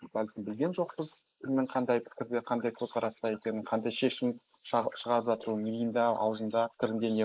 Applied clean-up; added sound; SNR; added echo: neural mask model Resemble Enhance denoiser.